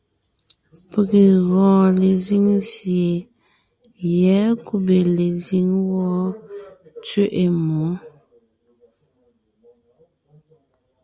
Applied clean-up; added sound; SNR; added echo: none; none; none; none.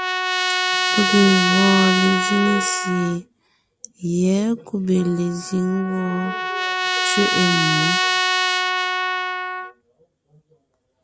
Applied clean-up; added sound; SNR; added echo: none; Trumpet; 0 dB; none.